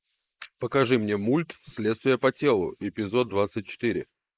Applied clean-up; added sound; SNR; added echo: neural mask model Resemble Enhance denoiser.